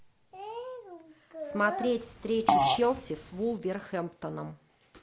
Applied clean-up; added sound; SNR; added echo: none; Fart; -2 dB; none.